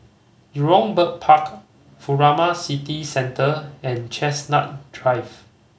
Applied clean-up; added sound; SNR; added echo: none; none; none; none.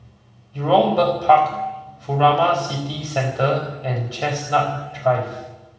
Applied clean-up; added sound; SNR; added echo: none; none; none; reverberation time 1.0 s.